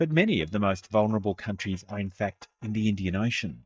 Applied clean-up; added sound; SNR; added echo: neural mask model DeepFilterNet 3.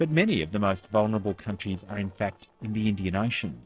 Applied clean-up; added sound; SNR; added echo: neural separator model SepFormer DNS4.